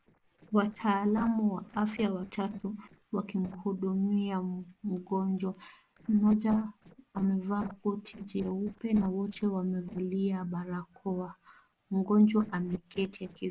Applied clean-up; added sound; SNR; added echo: neural separator model SepFormer DNS4.